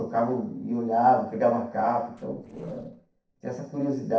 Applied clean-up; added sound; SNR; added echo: neural separator model SepFormer DNS4.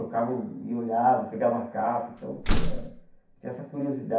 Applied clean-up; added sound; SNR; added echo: none; Slam; -3 dB; reverberation time 0.6 s.